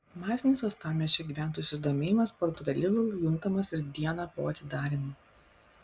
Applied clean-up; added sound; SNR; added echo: none; none; none; none.